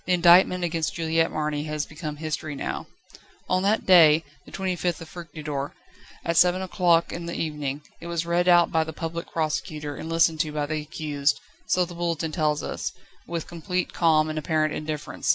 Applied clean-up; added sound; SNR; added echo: none; none; none; none.